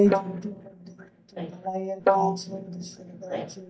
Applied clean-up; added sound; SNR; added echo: neural mask model DeepFilterNet 3.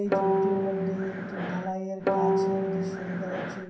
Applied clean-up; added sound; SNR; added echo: none; Guitar; -5 dB; reverberation time 0.6 s.